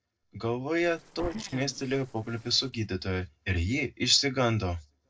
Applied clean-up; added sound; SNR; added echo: neural separator model SepFormer DNS4.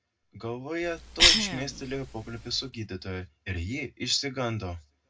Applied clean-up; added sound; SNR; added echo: none; Cough; -5 dB; reverberation time 0.2 s.